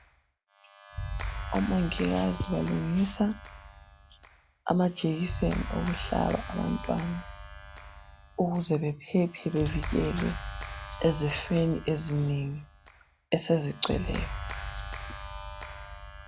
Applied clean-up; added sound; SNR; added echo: none; Clapping; 8 dB; none.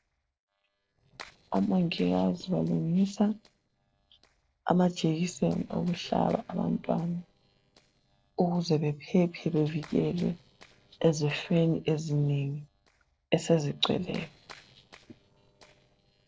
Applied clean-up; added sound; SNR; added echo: neural separator model SepFormer DNS4.